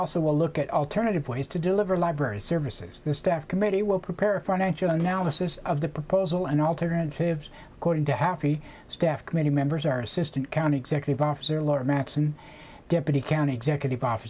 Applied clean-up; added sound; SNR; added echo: none; none; none; none.